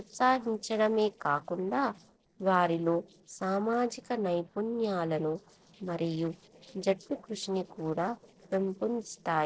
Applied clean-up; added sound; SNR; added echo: neural separator model SepFormer DNS4.